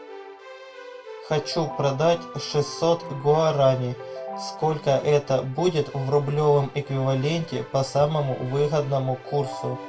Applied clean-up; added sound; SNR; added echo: none; Keyboard (musical); 15 dB; reverberation time 0.2 s.